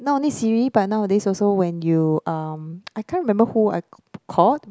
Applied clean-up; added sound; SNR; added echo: none; none; none; none.